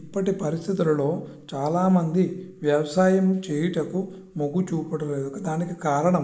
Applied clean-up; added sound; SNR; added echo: neural mask model Resemble Enhance denoiser.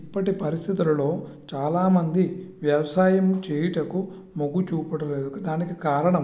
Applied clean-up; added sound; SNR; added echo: none; none; none; none.